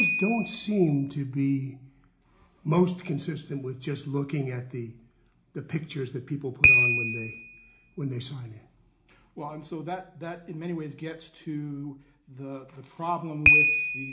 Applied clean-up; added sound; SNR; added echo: none; Piano; -1 dB; reverberation time 0.4 s.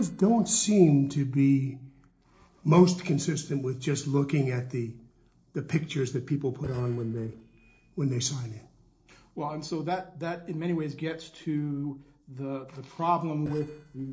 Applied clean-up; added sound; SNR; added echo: neural separator model SepFormer DNS4.